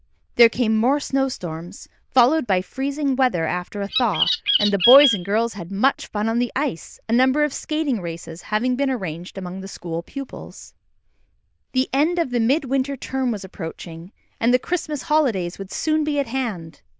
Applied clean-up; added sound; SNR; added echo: neural diffusion model UNIVERSE++.